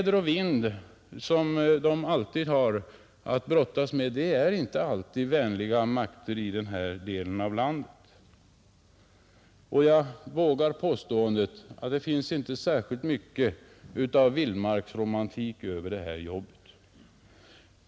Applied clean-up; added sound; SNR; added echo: none; none; none; none.